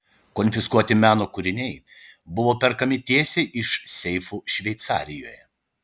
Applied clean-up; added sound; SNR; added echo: none; none; none; none.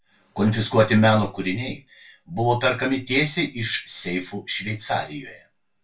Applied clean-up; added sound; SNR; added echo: none; none; none; reverberation time 0.2 s.